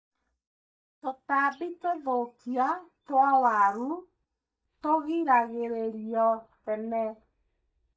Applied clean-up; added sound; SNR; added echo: neural mask model DeepFilterNet 3.